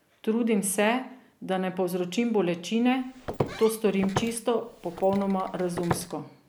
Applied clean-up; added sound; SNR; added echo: none; Walk, footsteps; 9 dB; none.